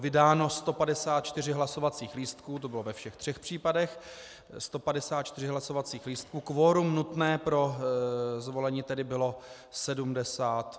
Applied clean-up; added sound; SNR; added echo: none; none; none; none.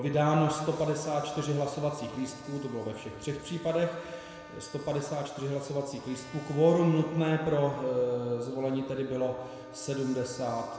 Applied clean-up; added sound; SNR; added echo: none; Trumpet; 19 dB; reverberation time 2.0 s.